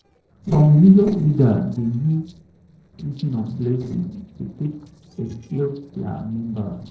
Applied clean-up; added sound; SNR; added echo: neural separator model SepFormer DNS4.